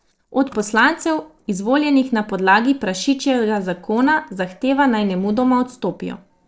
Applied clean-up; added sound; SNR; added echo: neural separator model SepFormer DNS4.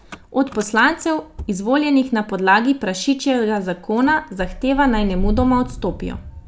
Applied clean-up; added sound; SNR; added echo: none; Engine starting / Motor vehicle (road); 11 dB; none.